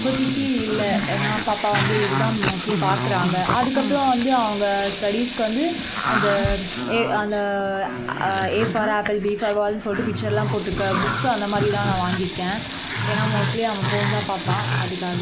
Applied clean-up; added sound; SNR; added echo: none; Sink (filling or washing) / Water tap, faucet + Growling; 3 dB; none.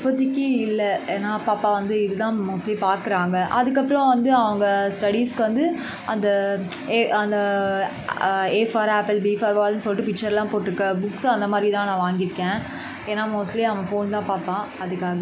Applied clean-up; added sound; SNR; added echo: none; none; none; none.